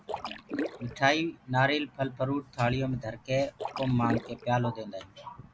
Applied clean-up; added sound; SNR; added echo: none; Splash, splatter; 7 dB; none.